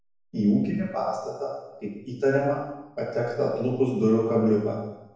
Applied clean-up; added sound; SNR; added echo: none; none; none; reverberation time 0.9 s.